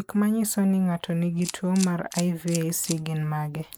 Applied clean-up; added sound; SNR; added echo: neural mask model Resemble Enhance denoiser.